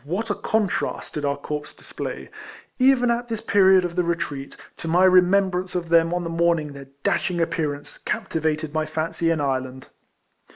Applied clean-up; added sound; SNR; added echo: none; none; none; none.